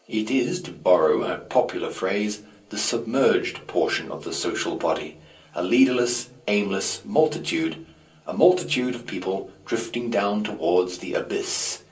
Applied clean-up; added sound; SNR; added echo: none; none; none; reverberation time 0.3 s.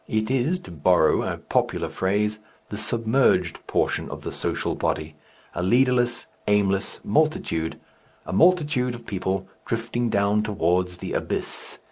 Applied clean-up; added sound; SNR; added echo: none; none; none; none.